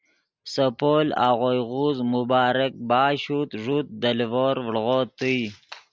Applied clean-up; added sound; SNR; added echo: none; none; none; none.